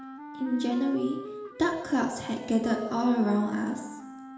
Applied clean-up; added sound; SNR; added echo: none; Wind instrument, woodwind instrument; 13 dB; reverberation time 1.0 s.